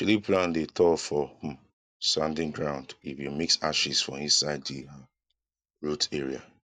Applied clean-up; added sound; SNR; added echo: neural mask model DeepFilterNet 3.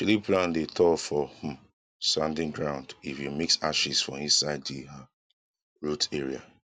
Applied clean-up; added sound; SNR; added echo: none; none; none; none.